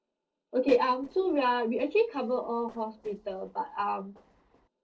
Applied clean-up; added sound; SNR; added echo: neural separator model SepFormer DNS4.